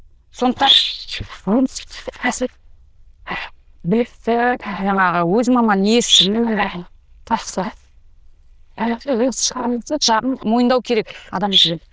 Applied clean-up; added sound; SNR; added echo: neural diffusion model UNIVERSE++.